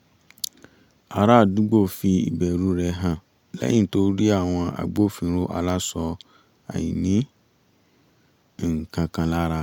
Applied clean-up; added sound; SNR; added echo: none; none; none; none.